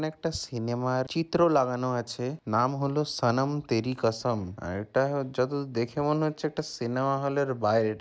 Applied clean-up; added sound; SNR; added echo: none; none; none; none.